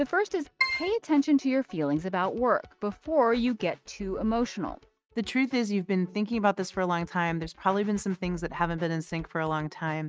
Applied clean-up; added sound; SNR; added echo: neural mask model RNNoise.